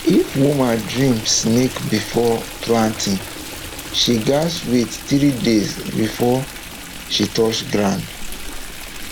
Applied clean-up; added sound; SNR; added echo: none; Stream; 12 dB; none.